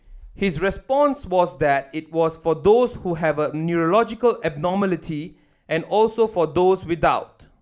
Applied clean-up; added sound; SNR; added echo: none; none; none; none.